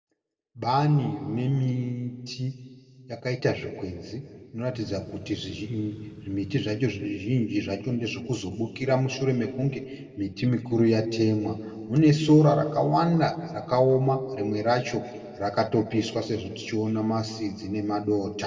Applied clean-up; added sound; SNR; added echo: none; Engine / Truck / Car; 18 dB; reverberation time 2.0 s.